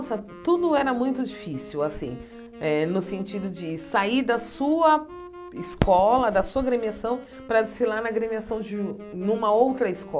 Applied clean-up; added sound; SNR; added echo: none; Wind instrument, woodwind instrument; 19 dB; none.